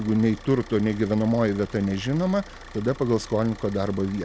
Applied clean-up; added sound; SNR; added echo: none; Idling / Car; 18 dB; none.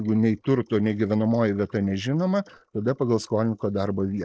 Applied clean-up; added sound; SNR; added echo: neural mask model Resemble Enhance denoiser.